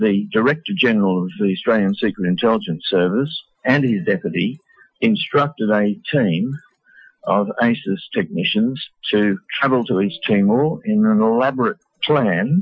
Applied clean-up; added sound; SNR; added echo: classical method Wiener filter.